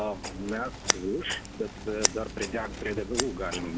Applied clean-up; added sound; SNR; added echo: none; Scissors; 1 dB; none.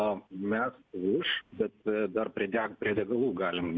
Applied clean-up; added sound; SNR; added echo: none; none; none; none.